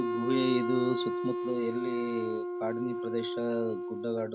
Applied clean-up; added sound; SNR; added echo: none; Wind instrument, woodwind instrument; 1 dB; none.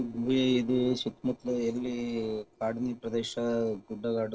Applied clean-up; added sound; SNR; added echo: neural separator model SepFormer DNS4.